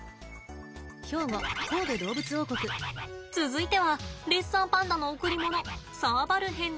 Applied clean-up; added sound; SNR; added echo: none; Bird; 5 dB; none.